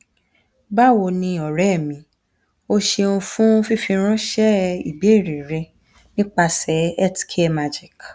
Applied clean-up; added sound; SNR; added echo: none; none; none; none.